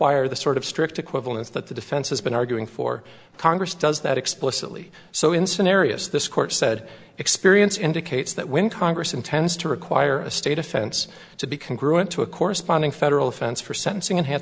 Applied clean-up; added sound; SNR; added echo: none; none; none; none.